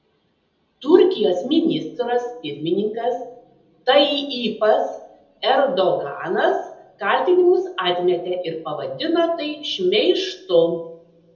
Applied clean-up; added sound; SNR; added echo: none; none; none; reverberation time 0.8 s.